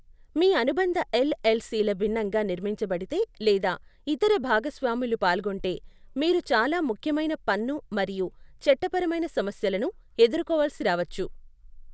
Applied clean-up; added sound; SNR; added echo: none; none; none; none.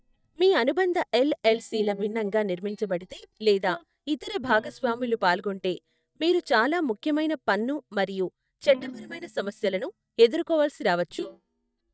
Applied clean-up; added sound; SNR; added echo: neural mask model DeepFilterNet 3.